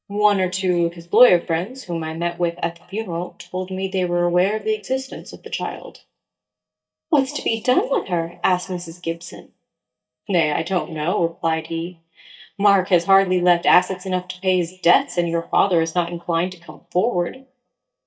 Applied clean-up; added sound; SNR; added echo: neural mask model DeepFilterNet 3.